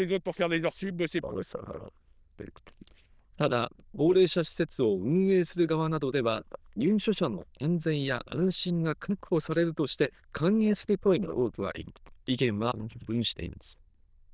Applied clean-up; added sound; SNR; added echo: neural diffusion model UNIVERSE++.